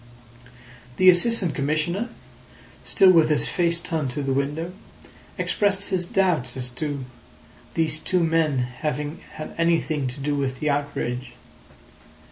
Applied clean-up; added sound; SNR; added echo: none; none; none; none.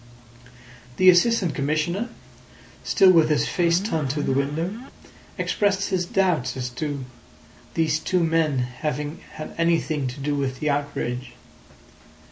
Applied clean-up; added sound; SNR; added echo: none; Alarm; 8 dB; none.